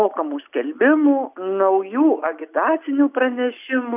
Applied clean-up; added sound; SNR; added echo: none; none; none; none.